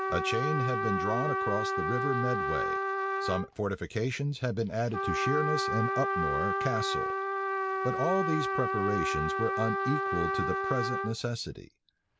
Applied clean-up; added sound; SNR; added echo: none; Trumpet; -1 dB; none.